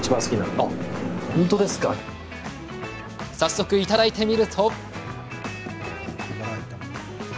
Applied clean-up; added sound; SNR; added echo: none; Explosion + Knock / Wood; 16 dB; none.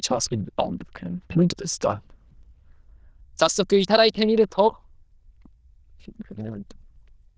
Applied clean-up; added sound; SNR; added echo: neural diffusion model UNIVERSE++.